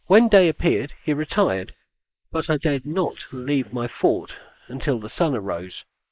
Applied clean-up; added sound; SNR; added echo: neural mask model Resemble Enhance denoiser.